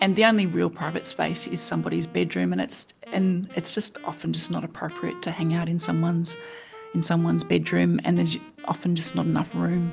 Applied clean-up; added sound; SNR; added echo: none; Wind instrument, woodwind instrument; 19 dB; none.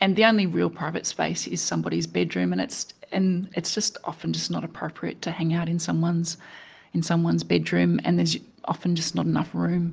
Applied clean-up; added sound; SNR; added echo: none; none; none; none.